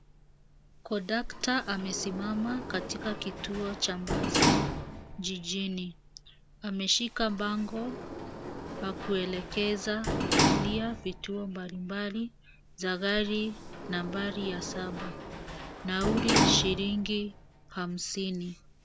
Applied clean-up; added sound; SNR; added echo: none; Sliding door; 1 dB; none.